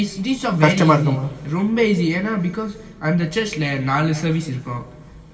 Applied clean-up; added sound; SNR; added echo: none; none; none; reverberation time 1.7 s.